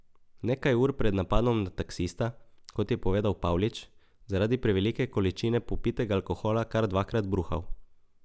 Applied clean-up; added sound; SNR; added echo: none; none; none; none.